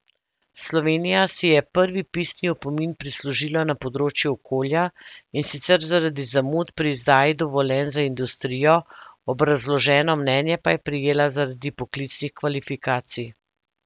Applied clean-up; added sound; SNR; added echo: none; none; none; none.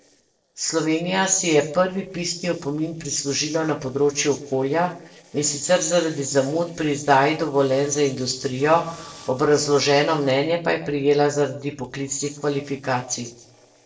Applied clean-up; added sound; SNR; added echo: neural separator model SepFormer DNS4.